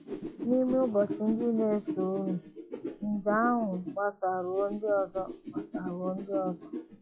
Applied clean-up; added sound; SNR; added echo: classical method log-MMSE.